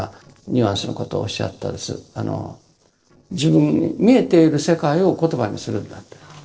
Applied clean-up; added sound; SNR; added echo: neural separator model SepFormer DNS4.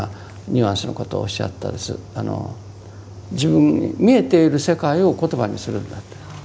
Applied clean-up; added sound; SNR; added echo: none; none; none; none.